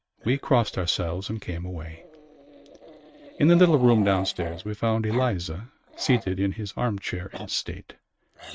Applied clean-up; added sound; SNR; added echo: neural mask model RNNoise.